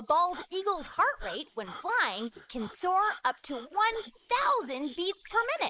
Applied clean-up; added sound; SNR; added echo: neural mask model Resemble Enhance denoiser.